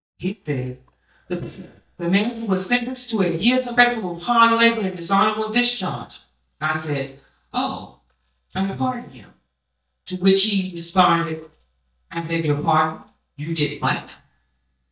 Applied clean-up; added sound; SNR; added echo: neural mask model DeepFilterNet 3.